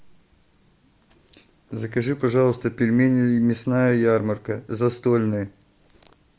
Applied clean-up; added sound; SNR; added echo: none; none; none; none.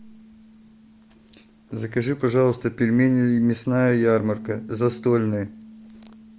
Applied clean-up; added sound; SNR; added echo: none; Bass guitar; 20 dB; none.